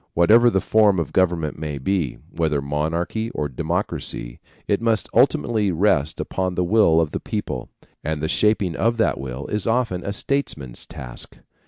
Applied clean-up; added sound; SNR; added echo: none; none; none; none.